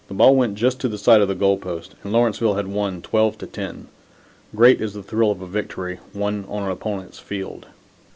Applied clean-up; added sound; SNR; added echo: none; none; none; none.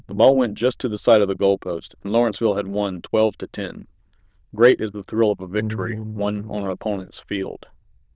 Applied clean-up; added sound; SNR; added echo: neural diffusion model UNIVERSE++.